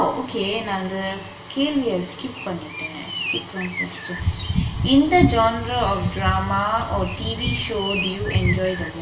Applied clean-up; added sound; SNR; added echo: none; Bird; 13 dB; reverberation time 0.9 s.